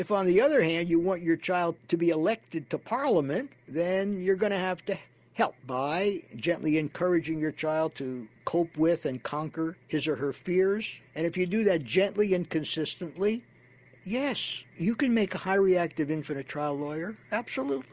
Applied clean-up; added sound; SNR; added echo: none; none; none; none.